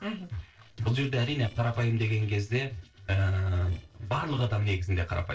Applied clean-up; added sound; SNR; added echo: neural separator model SepFormer DNS4.